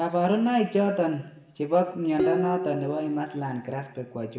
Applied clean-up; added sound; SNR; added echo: none; Dishes, pots, and pans; 8 dB; reverberation time 0.8 s.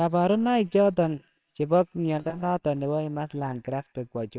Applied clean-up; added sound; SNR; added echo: neural separator model SepFormer WHAMR!.